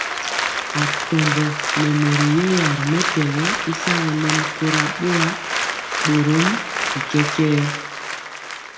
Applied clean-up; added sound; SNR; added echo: none; Applause; 2 dB; reverberation time 1.2 s.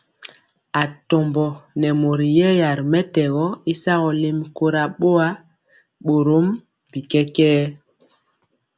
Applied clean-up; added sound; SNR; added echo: none; none; none; none.